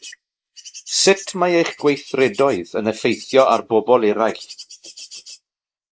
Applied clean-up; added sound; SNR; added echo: neural mask model Resemble Enhance denoiser.